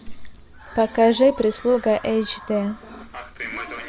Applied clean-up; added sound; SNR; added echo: none; none; none; none.